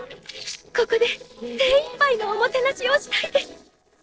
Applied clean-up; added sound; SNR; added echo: neural separator model SepFormer DNS4.